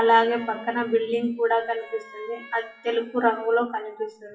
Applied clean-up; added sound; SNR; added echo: classical method WPE with log-MMSE.